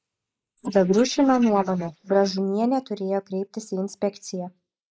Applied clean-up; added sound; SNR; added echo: neural mask model Resemble Enhance denoiser.